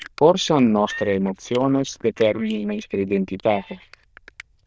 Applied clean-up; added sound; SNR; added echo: neural diffusion model UNIVERSE++.